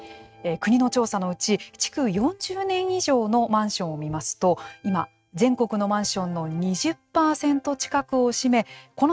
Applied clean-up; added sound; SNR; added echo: neural mask model RNNoise.